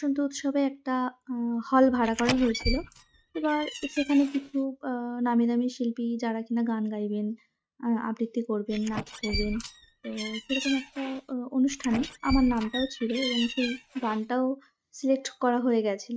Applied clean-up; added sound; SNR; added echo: neural mask model RNNoise.